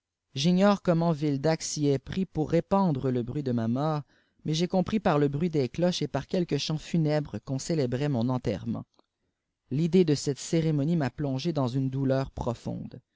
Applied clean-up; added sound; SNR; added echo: none; none; none; none.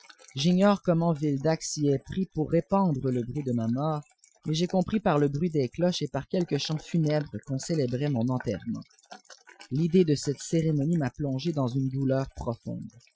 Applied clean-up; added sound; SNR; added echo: classical method Wiener filter.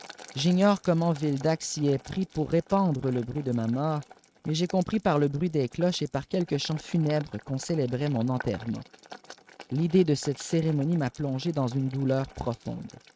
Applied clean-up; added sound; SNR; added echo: neural mask model RNNoise.